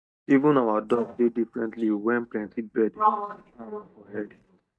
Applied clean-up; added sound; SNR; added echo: neural mask model DeepFilterNet 3.